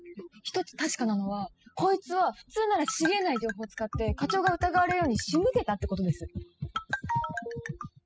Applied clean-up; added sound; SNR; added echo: classical method spectral subtraction.